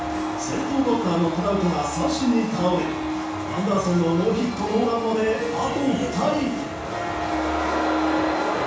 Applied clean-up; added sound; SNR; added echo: none; Harp; 7 dB; reverberation time 0.7 s.